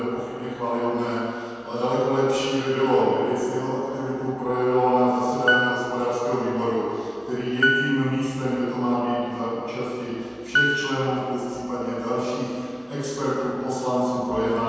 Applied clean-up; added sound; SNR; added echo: none; Piano; 2 dB; reverberation time 2.0 s.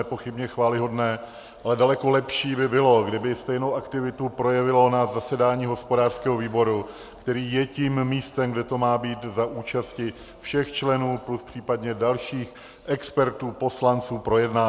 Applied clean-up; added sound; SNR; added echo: none; none; none; none.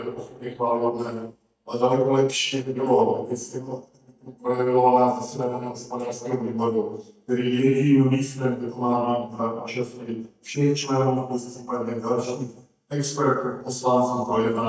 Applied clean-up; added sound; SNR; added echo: neural mask model DeepFilterNet 3.